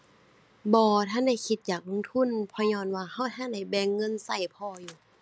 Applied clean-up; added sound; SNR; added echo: none; Wind instrument, woodwind instrument; 15 dB; none.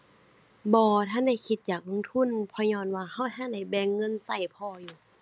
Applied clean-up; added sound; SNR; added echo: none; none; none; none.